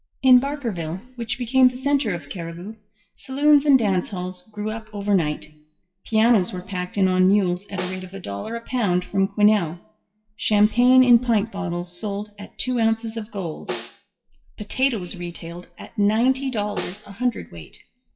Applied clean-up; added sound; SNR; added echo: classical method WPE with log-MMSE.